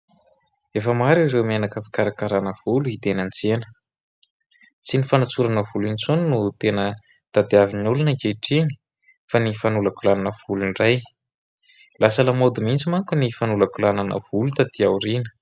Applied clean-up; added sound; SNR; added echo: none; none; none; none.